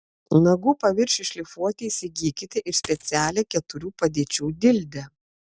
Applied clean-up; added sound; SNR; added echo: none; Coin (dropping); 17 dB; none.